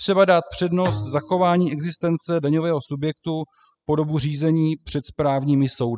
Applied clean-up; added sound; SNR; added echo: classical method spectral subtraction.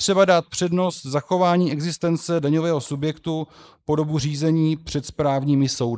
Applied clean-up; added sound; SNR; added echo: neural mask model Resemble Enhance denoiser.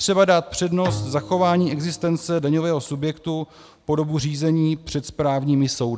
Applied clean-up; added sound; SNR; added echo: none; Bowed string instrument; 15 dB; none.